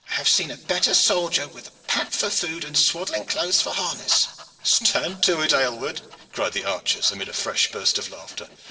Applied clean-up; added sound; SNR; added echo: neural separator model SepFormer DNS4.